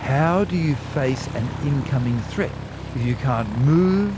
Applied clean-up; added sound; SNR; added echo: none; Aircraft; 10 dB; none.